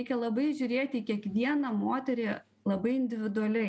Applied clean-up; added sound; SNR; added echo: none; none; none; none.